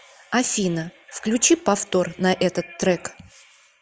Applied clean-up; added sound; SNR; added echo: none; none; none; none.